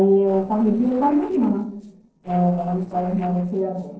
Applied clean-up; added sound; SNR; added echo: neural separator model SepFormer DNS4.